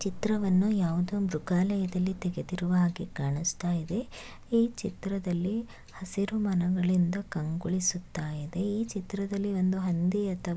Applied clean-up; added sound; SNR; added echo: none; none; none; none.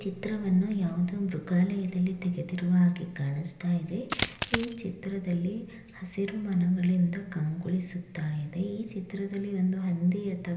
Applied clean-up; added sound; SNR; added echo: none; Coin (dropping); 1 dB; reverberation time 1.4 s.